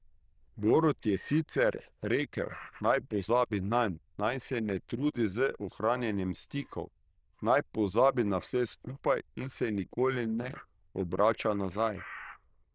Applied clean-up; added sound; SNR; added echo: neural diffusion model UNIVERSE++.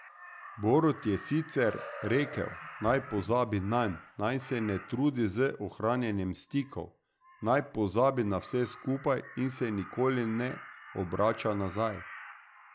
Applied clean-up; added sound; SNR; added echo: none; Crow; 17 dB; none.